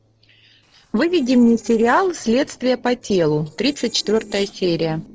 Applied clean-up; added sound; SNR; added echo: neural separator model SepFormer DNS4.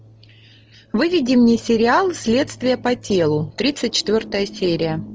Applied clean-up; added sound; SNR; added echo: none; none; none; none.